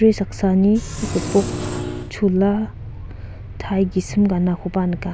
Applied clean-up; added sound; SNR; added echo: none; Engine; 8 dB; none.